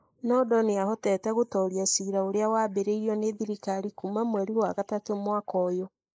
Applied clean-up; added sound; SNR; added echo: neural mask model Resemble Enhance denoiser.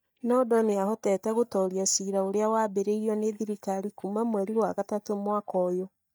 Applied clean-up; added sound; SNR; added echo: neural mask model DeepFilterNet 3.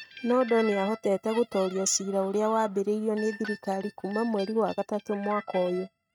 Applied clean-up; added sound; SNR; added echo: neural mask model RNNoise.